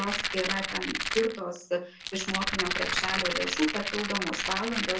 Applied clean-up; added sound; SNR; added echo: none; Rattle; 0 dB; reverberation time 0.3 s.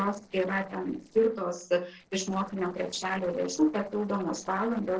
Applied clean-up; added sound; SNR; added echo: neural separator model SepFormer DNS4.